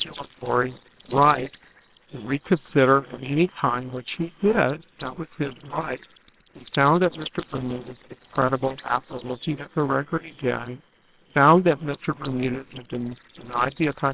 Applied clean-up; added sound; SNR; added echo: neural separator model SepFormer WHAMR!.